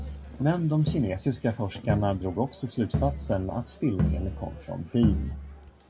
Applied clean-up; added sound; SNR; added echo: none; Crowd; 4 dB; none.